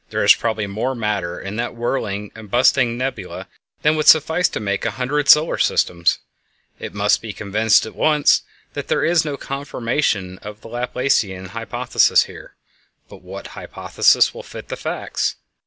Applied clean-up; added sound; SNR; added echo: none; none; none; none.